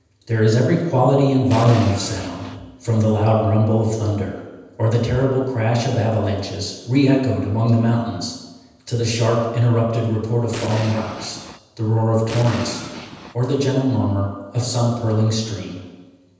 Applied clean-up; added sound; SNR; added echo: none; Explosion; 12 dB; reverberation time 1.1 s.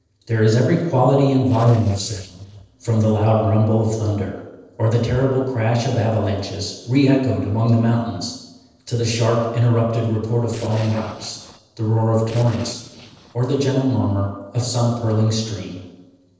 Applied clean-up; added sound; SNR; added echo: neural separator model SepFormer DNS4.